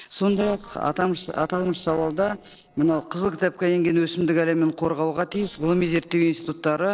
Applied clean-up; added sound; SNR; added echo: neural separator model SepFormer DNS4.